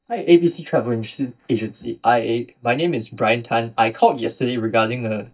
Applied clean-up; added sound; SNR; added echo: neural mask model DeepFilterNet 3.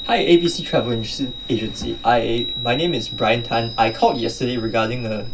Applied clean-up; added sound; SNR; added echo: none; Chime; 10 dB; reverberation time 0.2 s.